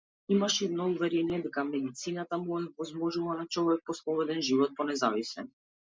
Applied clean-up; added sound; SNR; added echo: none; none; none; none.